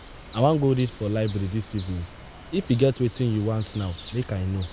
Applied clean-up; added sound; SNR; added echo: none; Bird; 17 dB; none.